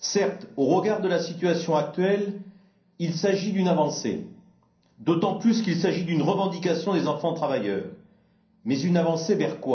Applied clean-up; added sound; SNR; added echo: none; none; none; reverberation time 0.6 s.